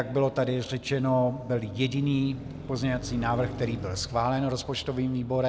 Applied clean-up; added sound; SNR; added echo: none; Car passing by; 12 dB; none.